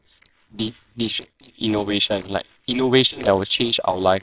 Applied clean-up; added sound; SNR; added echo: neural separator model SepFormer WHAMR!.